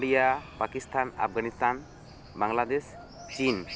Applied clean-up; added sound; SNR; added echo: none; Chicken, rooster; 16 dB; none.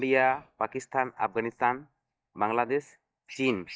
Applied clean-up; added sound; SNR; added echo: neural mask model DeepFilterNet 3.